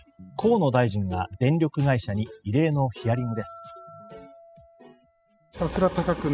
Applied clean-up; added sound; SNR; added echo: classical method spectral subtraction.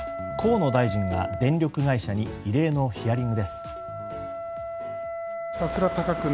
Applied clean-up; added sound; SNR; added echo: none; Wind instrument, woodwind instrument; 8 dB; none.